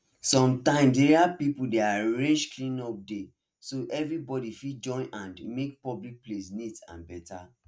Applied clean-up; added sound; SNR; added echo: none; none; none; none.